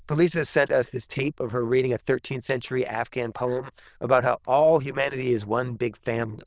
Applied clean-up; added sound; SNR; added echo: neural diffusion model UNIVERSE++.